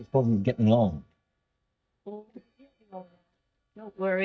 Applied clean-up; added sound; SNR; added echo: neural mask model DeepFilterNet 3.